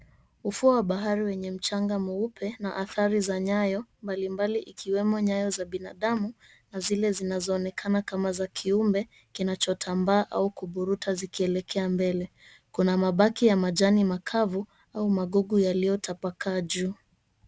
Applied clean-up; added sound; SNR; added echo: none; none; none; none.